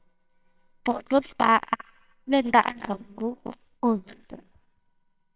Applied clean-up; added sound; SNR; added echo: neural separator model SepFormer WHAMR!.